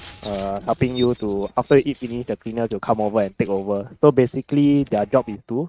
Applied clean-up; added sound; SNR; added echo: neural mask model RNNoise.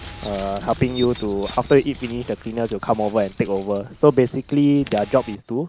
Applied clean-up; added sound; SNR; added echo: none; Chirp, tweet; 17 dB; none.